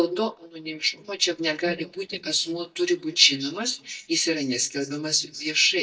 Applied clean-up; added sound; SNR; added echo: neural mask model DeepFilterNet 3.